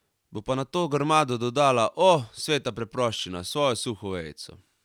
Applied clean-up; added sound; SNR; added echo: none; none; none; none.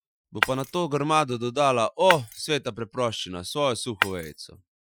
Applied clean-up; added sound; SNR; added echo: classical method Wiener filter.